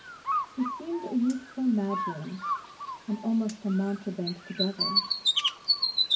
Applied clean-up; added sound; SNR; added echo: none; Bird; 0 dB; reverberation time 0.3 s.